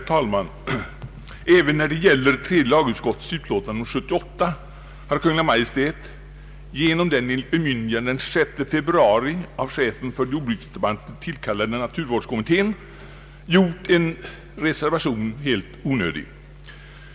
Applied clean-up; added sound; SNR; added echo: none; none; none; none.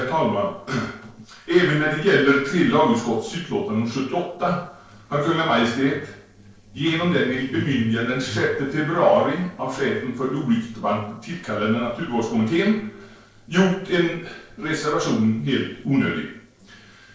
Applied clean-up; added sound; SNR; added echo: neural separator model SepFormer DNS4.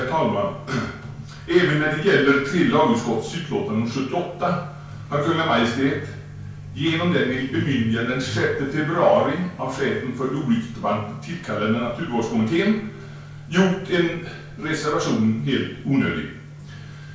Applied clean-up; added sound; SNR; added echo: none; Truck; 18 dB; reverberation time 0.5 s.